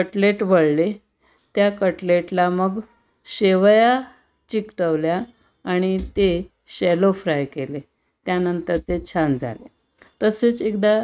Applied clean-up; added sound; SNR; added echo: neural mask model RNNoise.